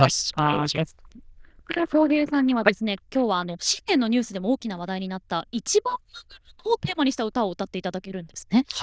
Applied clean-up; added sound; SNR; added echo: neural diffusion model UNIVERSE++.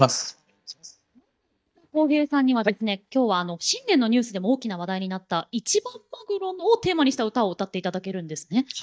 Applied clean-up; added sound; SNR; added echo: neural mask model DeepFilterNet 3.